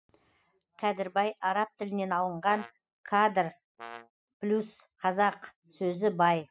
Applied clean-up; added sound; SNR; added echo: classical method spectral subtraction.